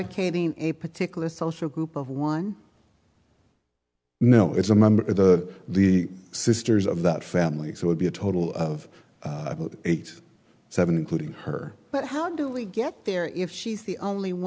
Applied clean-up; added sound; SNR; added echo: none; none; none; none.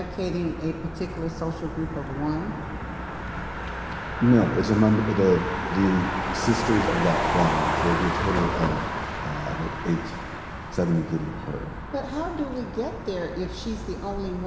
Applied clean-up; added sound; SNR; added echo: none; Motor vehicle (road); 3 dB; reverberation time 2.8 s.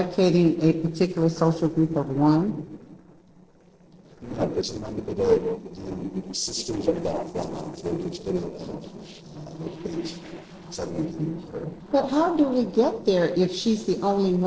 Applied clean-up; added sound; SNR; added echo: neural separator model SepFormer DNS4.